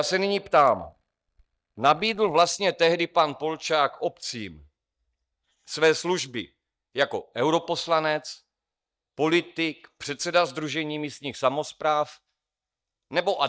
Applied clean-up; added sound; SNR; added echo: neural mask model DeepFilterNet 3.